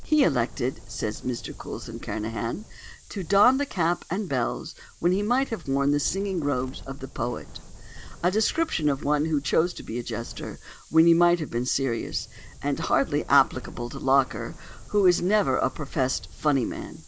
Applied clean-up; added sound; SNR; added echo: none; Wind; 16 dB; none.